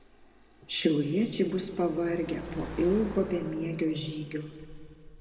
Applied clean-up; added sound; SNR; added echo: none; Car; 16 dB; reverberation time 2.0 s.